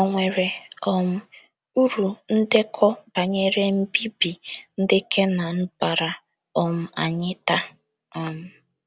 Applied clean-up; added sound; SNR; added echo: none; none; none; none.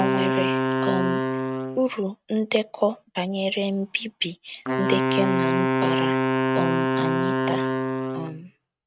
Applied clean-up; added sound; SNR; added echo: neural mask model RNNoise.